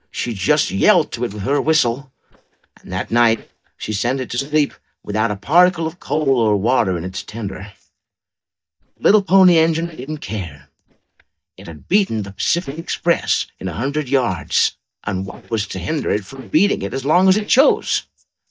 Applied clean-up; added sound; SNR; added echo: neural mask model DeepFilterNet 3.